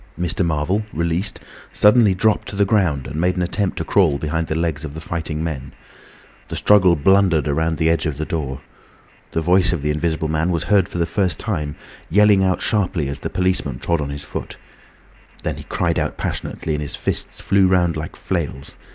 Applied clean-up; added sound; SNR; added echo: none; none; none; none.